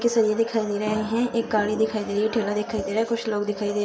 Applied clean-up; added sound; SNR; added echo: none; none; none; none.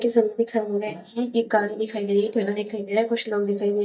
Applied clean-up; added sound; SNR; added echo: neural mask model DeepFilterNet 3.